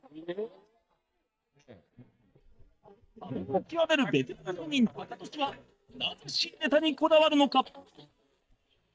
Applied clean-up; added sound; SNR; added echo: neural mask model DeepFilterNet 3.